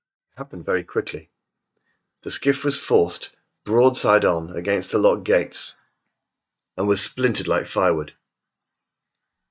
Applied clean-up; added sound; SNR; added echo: neural mask model DeepFilterNet 3.